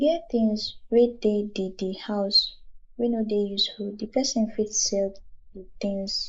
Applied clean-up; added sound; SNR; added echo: neural mask model Resemble Enhance denoiser.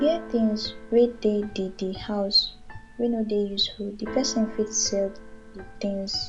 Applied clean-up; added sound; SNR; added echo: none; Keyboard (musical); 14 dB; none.